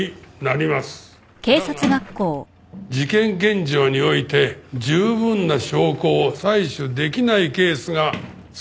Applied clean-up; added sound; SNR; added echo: none; Sliding door; 17 dB; none.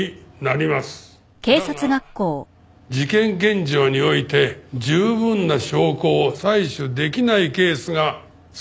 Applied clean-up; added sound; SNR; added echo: none; none; none; none.